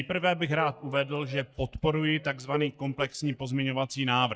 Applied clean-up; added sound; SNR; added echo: neural mask model DeepFilterNet 3.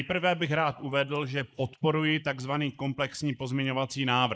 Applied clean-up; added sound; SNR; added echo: neural mask model Resemble Enhance denoiser.